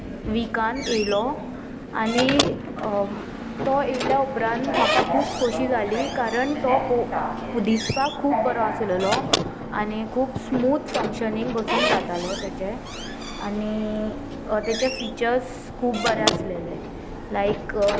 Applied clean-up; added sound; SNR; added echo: none; Subway, metro, underground + Squeak / Slam; 3 dB; none.